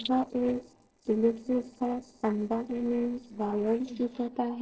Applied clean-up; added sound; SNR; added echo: neural separator model SepFormer DNS4.